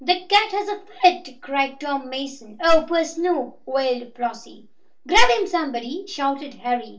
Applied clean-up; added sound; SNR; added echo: none; none; none; reverberation time 0.2 s.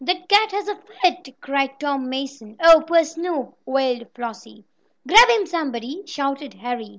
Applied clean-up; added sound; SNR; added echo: none; none; none; none.